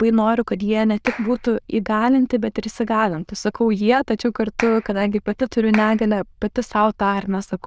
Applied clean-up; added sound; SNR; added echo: neural diffusion model UNIVERSE++.